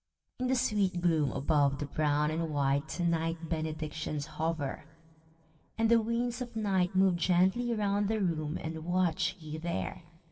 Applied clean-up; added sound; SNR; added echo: none; none; none; reverberation time 2.8 s.